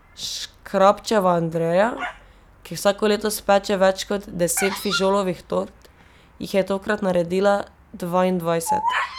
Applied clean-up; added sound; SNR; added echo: none; Bird vocalization, bird call, bird song; 11 dB; none.